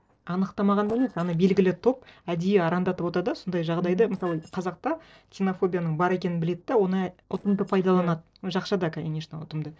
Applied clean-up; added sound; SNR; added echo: neural separator model SepFormer DNS4.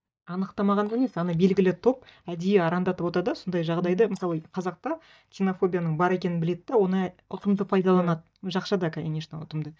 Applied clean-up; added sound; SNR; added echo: neural mask model DeepFilterNet 3.